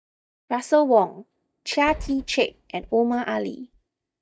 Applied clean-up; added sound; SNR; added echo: neural mask model DeepFilterNet 3.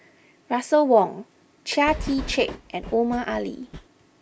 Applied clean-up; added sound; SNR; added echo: none; Train; 12 dB; none.